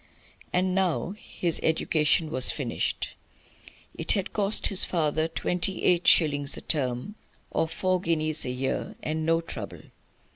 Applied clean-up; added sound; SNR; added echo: none; none; none; none.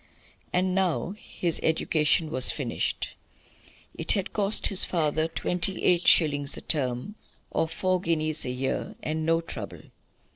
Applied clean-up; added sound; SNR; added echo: neural separator model SepFormer DNS4.